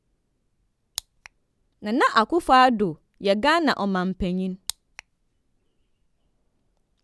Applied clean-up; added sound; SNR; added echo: none; none; none; none.